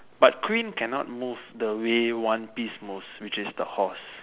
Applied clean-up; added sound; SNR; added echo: none; none; none; none.